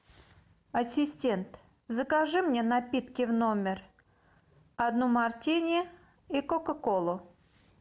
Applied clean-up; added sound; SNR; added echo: none; none; none; none.